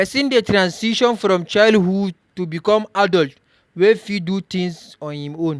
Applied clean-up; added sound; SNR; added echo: none; none; none; none.